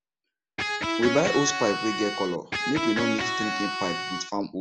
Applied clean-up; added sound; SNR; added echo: none; Electric guitar; 1 dB; none.